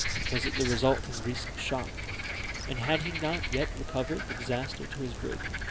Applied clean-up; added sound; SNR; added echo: none; Frog; 1 dB; none.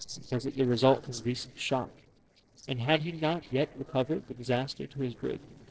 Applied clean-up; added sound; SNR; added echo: neural separator model SepFormer DNS4.